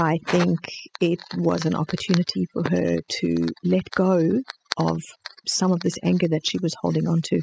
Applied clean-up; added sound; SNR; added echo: classical method spectral subtraction.